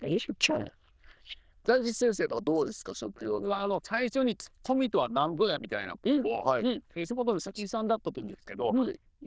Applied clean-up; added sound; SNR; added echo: neural diffusion model UNIVERSE++.